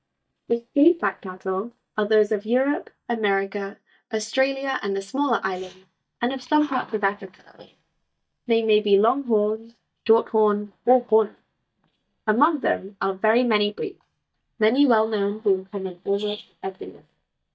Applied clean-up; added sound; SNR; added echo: neural mask model DeepFilterNet 3.